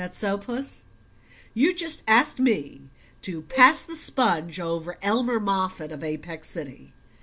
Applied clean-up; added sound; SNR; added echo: none; Wind instrument, woodwind instrument; 12 dB; none.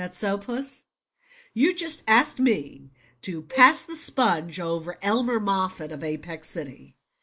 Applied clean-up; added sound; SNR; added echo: neural mask model Resemble Enhance denoiser.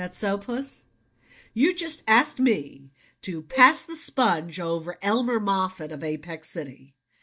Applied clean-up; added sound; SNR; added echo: neural mask model DeepFilterNet 3.